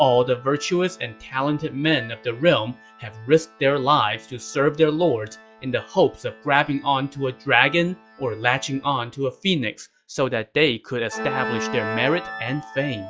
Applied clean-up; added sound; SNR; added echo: classical method log-MMSE.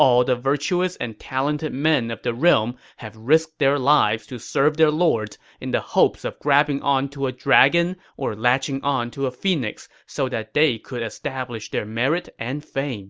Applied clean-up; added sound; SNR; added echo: none; none; none; none.